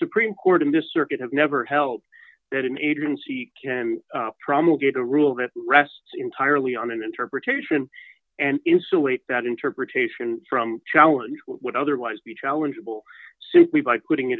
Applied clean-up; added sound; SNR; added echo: none; none; none; none.